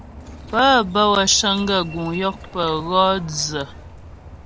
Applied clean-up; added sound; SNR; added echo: none; Rain + Subway, metro, underground; 17 dB; none.